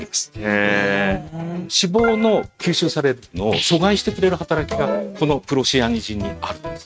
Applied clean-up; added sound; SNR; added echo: neural mask model RNNoise.